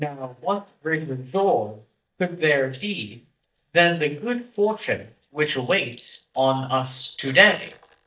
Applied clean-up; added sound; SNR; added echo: neural mask model DeepFilterNet 3.